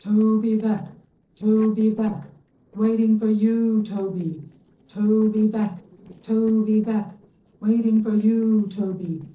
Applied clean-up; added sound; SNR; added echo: neural separator model SepFormer DNS4.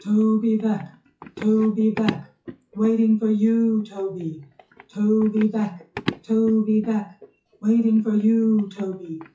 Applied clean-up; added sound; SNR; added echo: classical method WPE with log-MMSE.